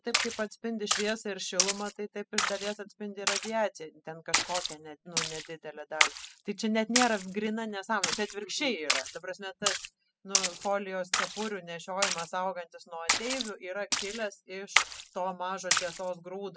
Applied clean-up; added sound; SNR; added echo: classical method spectral subtraction.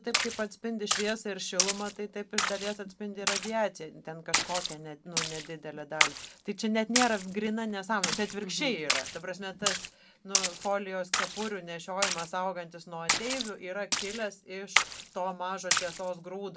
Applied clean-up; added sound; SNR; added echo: none; Splash, splatter; 0 dB; none.